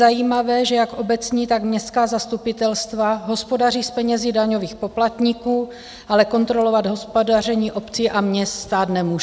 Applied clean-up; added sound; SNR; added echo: none; none; none; none.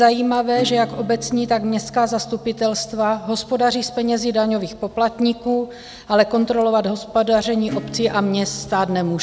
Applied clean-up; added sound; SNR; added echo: none; Acoustic guitar / Strum; 18 dB; none.